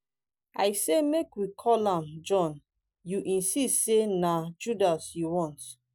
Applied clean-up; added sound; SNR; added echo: none; none; none; none.